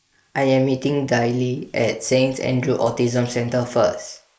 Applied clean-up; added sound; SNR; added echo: neural mask model Resemble Enhance denoiser.